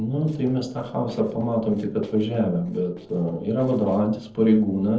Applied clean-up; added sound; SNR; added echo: neural separator model SepFormer DNS4.